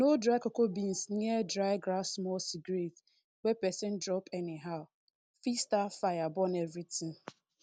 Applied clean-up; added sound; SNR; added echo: none; none; none; none.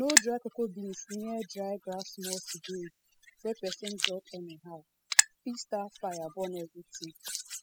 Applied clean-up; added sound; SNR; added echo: classical method spectral subtraction.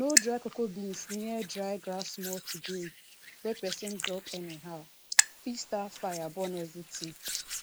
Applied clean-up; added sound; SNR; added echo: neural mask model Resemble Enhance denoiser.